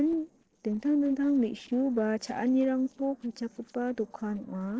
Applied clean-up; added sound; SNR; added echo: neural separator model SepFormer DNS4.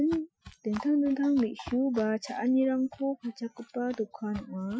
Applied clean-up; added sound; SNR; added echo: classical method Wiener filter.